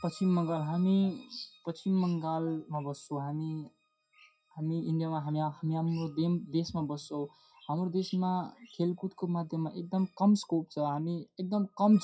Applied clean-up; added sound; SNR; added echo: classical method WPE with log-MMSE.